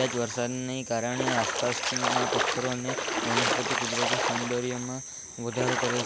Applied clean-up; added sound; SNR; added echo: none; Splash, splatter; -1 dB; none.